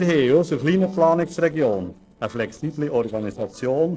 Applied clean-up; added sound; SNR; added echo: neural separator model SepFormer DNS4.